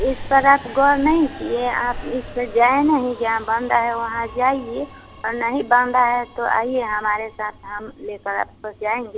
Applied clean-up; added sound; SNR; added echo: none; Subway, metro, underground; 16 dB; none.